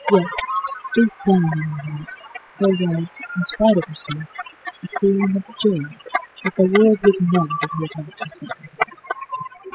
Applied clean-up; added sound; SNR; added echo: classical method spectral subtraction.